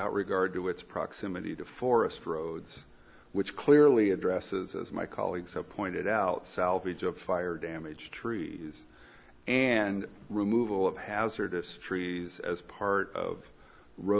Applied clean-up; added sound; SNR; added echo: none; none; none; none.